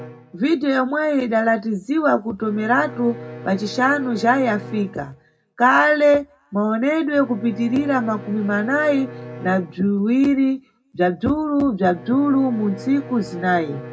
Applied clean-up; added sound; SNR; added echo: none; Bowed string instrument; 17 dB; reverberation time 0.2 s.